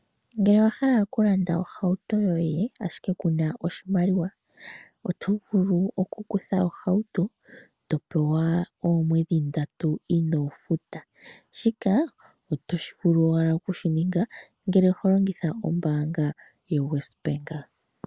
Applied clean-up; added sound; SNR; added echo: none; none; none; none.